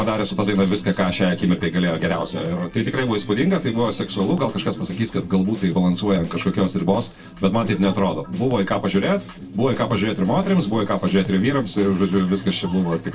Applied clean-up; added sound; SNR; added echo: neural separator model SepFormer DNS4.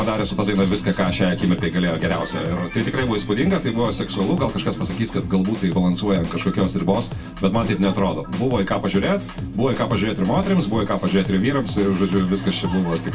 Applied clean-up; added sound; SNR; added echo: none; Drum kit; 9 dB; reverberation time 0.1 s.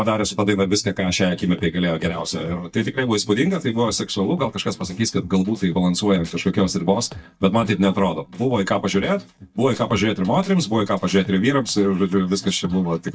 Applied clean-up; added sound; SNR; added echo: neural mask model DeepFilterNet 3.